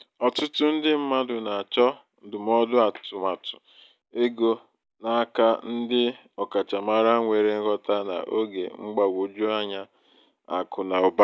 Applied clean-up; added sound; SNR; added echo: none; none; none; none.